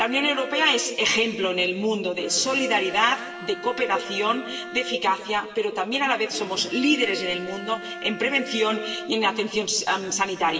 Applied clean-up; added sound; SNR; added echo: none; Bowed string instrument; 14 dB; reverberation time 1.4 s.